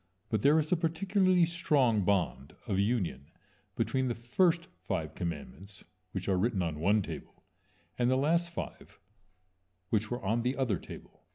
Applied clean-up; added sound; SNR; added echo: none; none; none; none.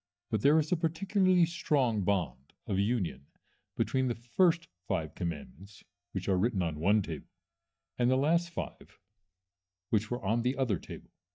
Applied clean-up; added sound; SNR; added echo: neural mask model DeepFilterNet 3.